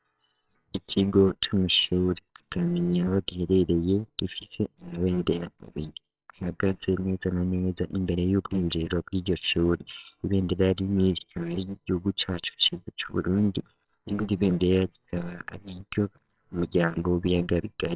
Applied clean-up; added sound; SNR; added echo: neural separator model SepFormer WHAMR!.